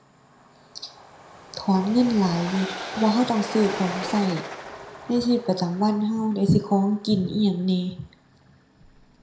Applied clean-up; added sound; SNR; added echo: none; Train; 13 dB; reverberation time 0.4 s.